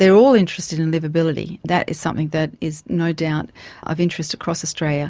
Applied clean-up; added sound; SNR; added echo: none; none; none; none.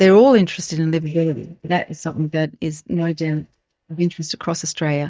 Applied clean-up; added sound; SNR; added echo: neural mask model DeepFilterNet 3.